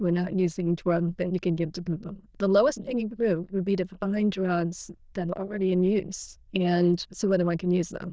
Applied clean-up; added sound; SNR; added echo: neural diffusion model UNIVERSE++.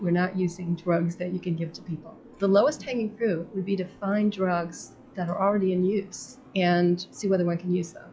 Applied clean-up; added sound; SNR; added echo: classical method log-MMSE.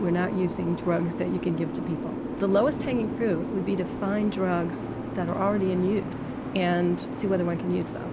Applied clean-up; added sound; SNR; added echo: none; Boat, Water vehicle; 6 dB; none.